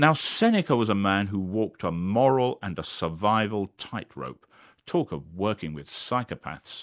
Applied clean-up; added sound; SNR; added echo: none; none; none; none.